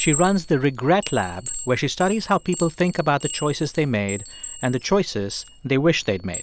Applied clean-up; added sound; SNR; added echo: none; Chime; 11 dB; none.